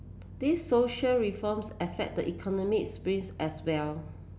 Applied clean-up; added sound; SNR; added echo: none; none; none; none.